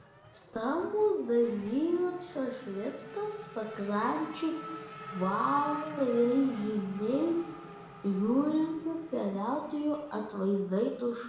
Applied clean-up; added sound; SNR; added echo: none; Race car, auto racing / Accelerating, revving, vroom; 15 dB; reverberation time 0.8 s.